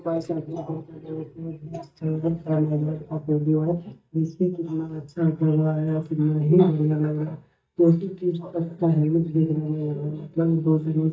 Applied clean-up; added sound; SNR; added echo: neural mask model DeepFilterNet 3.